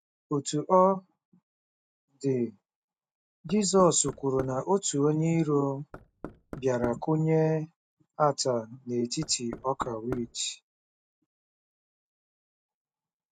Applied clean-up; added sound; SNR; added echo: none; Knock; 13 dB; none.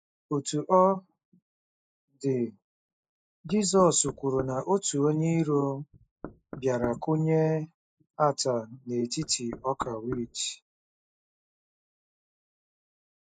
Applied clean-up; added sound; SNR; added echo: neural mask model Resemble Enhance denoiser.